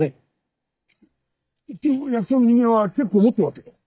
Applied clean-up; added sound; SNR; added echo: neural mask model DeepFilterNet 3.